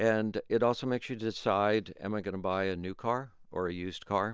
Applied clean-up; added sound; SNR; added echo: none; none; none; none.